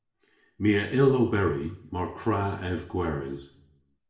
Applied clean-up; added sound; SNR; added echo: none; none; none; reverberation time 0.6 s.